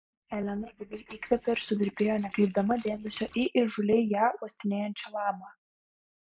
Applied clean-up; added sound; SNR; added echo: neural mask model Resemble Enhance denoiser.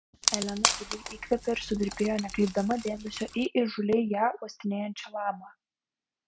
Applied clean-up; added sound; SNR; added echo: none; Wood; 3 dB; none.